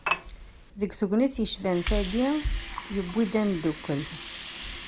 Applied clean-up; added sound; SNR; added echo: none; Water; 8 dB; none.